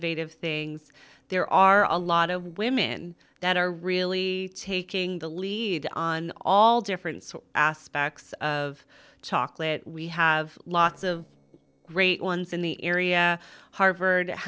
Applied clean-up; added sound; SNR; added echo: neural separator model SepFormer DNS4.